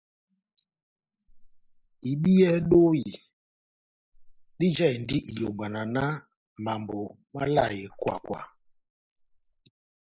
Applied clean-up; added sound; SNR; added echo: neural mask model Resemble Enhance denoiser.